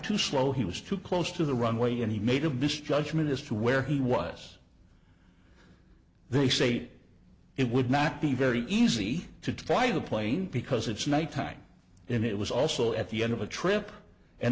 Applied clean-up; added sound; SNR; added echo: none; none; none; none.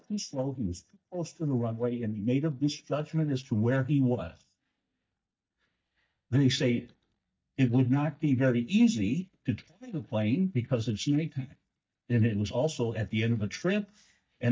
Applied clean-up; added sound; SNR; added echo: neural mask model DeepFilterNet 3.